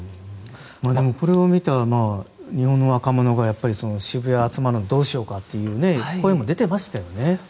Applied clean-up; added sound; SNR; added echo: none; none; none; none.